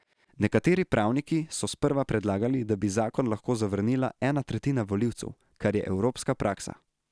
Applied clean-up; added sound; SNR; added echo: none; none; none; none.